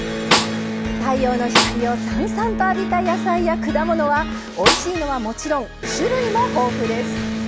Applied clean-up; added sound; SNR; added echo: none; Electric guitar + Snare drum; 1 dB; none.